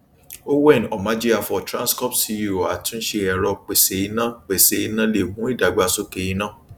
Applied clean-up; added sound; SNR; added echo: none; none; none; none.